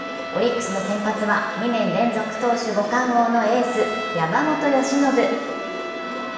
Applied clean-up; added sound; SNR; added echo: none; Trumpet; 11 dB; reverberation time 1.2 s.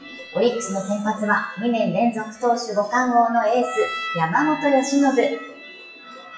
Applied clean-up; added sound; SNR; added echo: classical method WPE with log-MMSE.